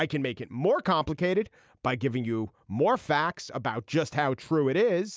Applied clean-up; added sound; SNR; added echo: none; none; none; none.